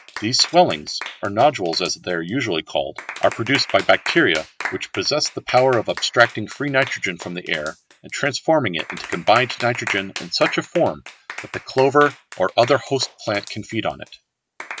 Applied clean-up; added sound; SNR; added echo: none; Clapping; 14 dB; none.